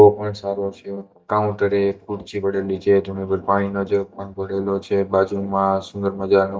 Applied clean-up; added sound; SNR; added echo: neural mask model DeepFilterNet 3.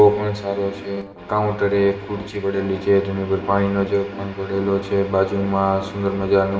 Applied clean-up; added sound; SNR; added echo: none; Piano; 19 dB; reverberation time 0.8 s.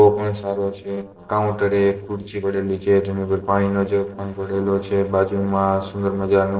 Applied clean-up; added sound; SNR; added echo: neural separator model SepFormer DNS4.